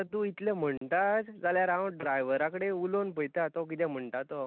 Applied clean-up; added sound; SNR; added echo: none; none; none; none.